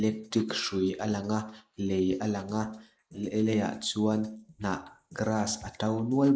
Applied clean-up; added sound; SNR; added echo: neural mask model Resemble Enhance denoiser.